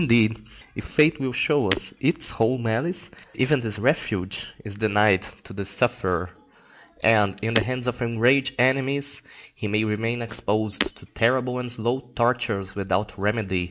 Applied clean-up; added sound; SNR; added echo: none; Shatter; 10 dB; none.